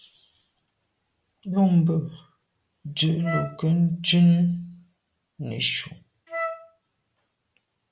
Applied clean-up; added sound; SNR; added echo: none; Wind instrument, woodwind instrument; 8 dB; none.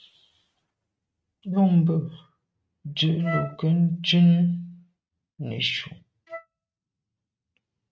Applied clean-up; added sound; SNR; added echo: neural mask model RNNoise.